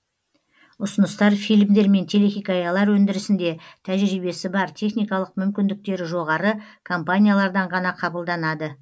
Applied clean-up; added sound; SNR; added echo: none; none; none; none.